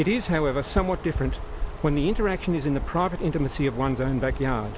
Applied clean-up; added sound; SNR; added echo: none; Cricket; 6 dB; none.